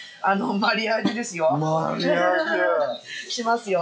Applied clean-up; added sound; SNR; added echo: classical method log-MMSE.